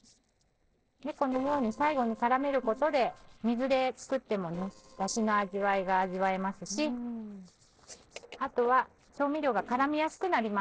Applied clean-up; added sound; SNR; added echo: neural separator model SepFormer DNS4.